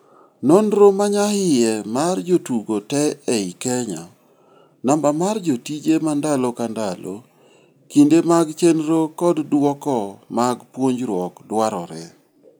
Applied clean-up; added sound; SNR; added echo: none; none; none; none.